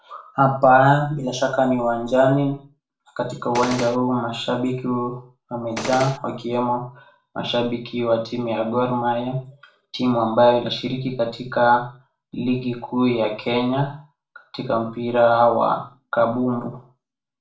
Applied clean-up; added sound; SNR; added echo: none; Gunshot, gunfire; 7 dB; reverberation time 0.4 s.